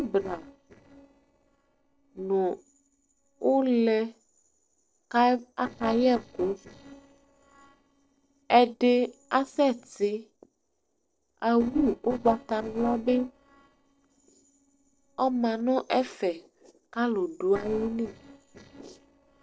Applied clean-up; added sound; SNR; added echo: neural separator model SepFormer DNS4.